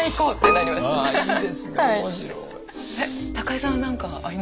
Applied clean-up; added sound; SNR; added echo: none; Keyboard (musical); 4 dB; none.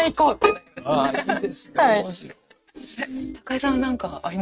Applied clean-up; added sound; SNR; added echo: neural mask model RNNoise.